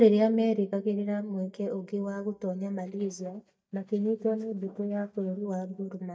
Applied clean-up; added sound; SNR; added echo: neural mask model DeepFilterNet 3.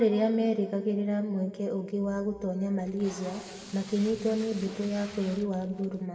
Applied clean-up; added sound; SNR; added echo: none; Packing tape, duct tape; 18 dB; reverberation time 1.8 s.